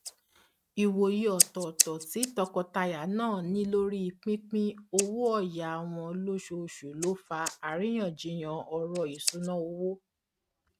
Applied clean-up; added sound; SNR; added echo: neural mask model RNNoise.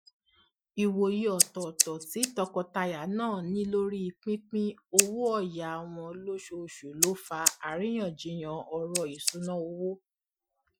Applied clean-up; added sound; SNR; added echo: classical method Wiener filter.